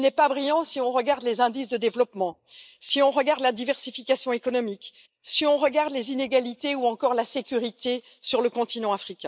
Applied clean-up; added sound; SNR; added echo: neural mask model Resemble Enhance denoiser.